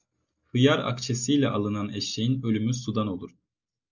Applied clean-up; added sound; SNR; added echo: none; none; none; none.